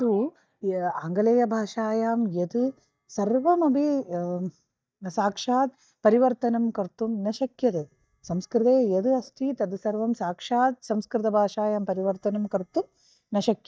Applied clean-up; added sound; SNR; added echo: neural mask model DeepFilterNet 3.